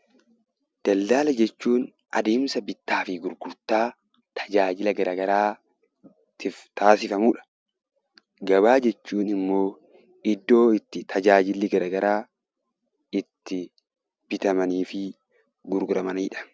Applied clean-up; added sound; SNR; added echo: none; none; none; none.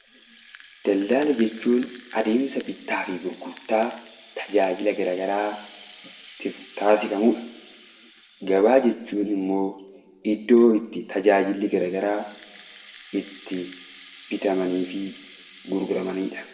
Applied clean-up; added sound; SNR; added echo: none; Rattle (instrument); 20 dB; reverberation time 0.9 s.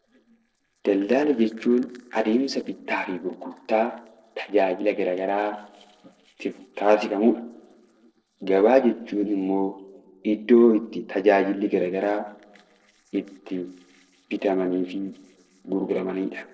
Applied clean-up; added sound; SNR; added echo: neural separator model SepFormer DNS4.